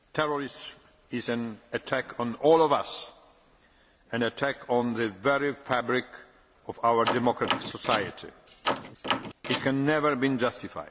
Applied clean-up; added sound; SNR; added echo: none; Door; 5 dB; none.